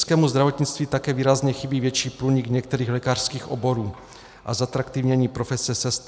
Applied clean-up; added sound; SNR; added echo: none; none; none; none.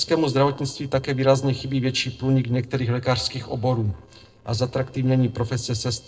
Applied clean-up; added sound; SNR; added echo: neural separator model SepFormer DNS4.